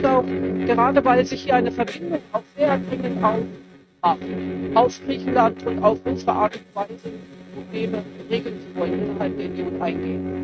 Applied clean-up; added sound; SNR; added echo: neural mask model RNNoise.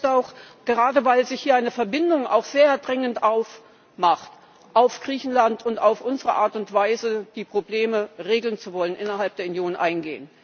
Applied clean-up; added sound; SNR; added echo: none; none; none; none.